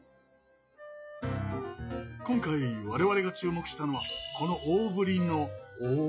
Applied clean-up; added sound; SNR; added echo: classical method log-MMSE.